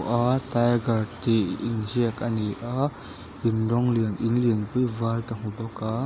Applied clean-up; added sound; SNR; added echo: none; none; none; none.